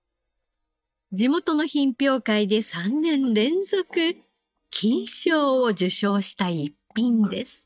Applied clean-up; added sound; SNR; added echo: neural mask model DeepFilterNet 3.